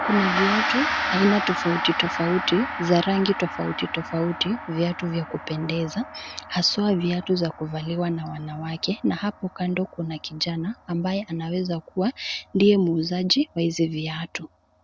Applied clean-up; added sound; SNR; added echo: none; Gong; 7 dB; none.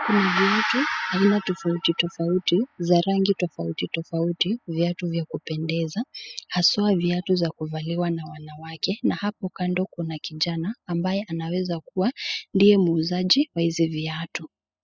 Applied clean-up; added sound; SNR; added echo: classical method spectral subtraction.